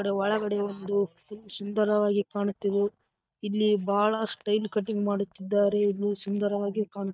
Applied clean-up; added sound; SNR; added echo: neural mask model DeepFilterNet 3.